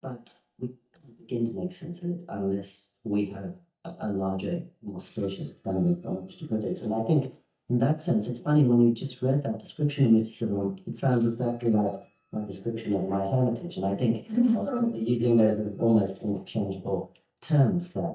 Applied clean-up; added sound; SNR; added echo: neural mask model DeepFilterNet 3.